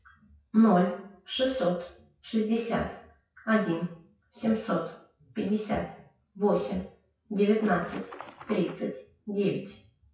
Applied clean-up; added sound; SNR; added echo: classical method WPE with log-MMSE.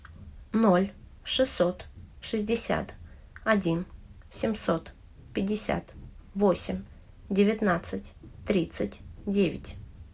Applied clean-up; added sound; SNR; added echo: none; none; none; none.